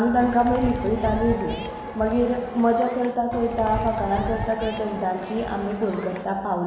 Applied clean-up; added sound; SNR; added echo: none; Crowd; 9 dB; reverberation time 2.8 s.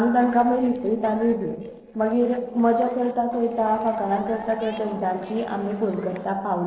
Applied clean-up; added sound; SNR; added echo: neural separator model SepFormer DNS4.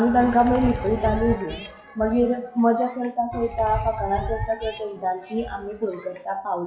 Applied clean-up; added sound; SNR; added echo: classical method WPE with log-MMSE.